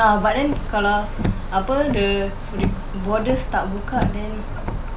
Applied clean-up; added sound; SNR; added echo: none; Car; 3 dB; none.